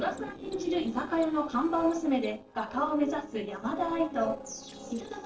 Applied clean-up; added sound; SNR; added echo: neural separator model SepFormer DNS4.